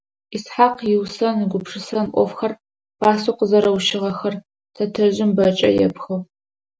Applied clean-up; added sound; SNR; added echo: none; none; none; none.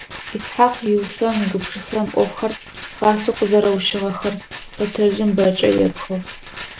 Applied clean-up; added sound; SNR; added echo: none; Rattle; 14 dB; none.